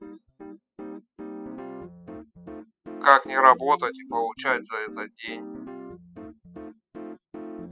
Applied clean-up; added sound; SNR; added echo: classical method spectral subtraction.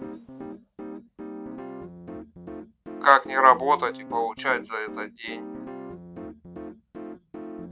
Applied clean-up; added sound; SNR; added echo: none; Piano; 12 dB; none.